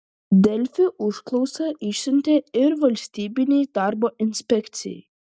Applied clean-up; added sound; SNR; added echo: none; none; none; none.